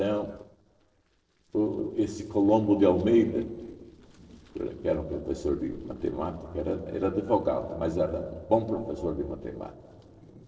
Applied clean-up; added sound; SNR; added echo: neural separator model SepFormer DNS4.